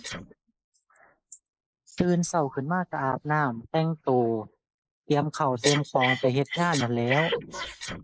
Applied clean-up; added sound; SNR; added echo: neural mask model Resemble Enhance denoiser.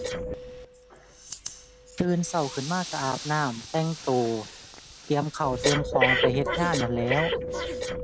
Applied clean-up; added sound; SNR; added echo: none; Breathing; 2 dB; none.